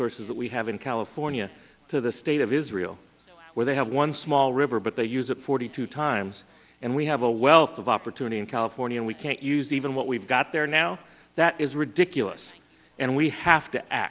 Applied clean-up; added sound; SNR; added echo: none; none; none; none.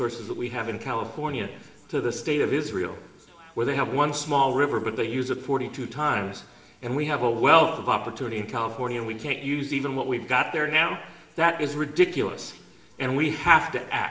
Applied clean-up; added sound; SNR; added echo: none; none; none; reverberation time 1.0 s.